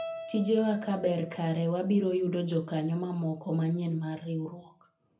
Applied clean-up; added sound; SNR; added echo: none; Keyboard (musical); 17 dB; reverberation time 0.3 s.